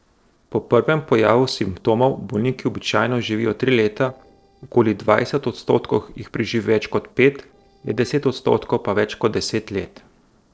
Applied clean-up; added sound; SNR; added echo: neural separator model SepFormer DNS4.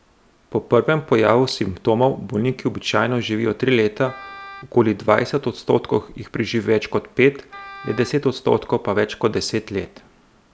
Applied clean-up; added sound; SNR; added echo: none; Wind instrument, woodwind instrument; 19 dB; none.